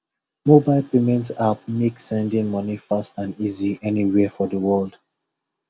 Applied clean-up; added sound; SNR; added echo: none; none; none; none.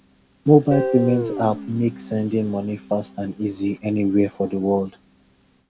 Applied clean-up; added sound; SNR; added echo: none; Guitar; 11 dB; none.